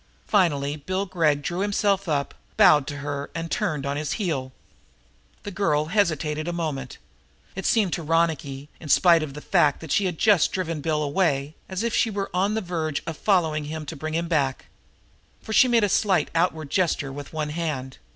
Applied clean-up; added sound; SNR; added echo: none; none; none; none.